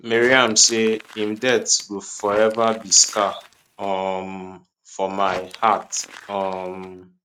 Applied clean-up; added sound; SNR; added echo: neural mask model RNNoise.